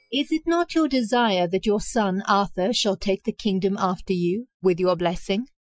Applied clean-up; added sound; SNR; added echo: classical method Wiener filter.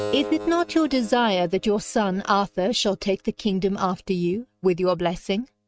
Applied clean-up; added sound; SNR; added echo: neural mask model RNNoise.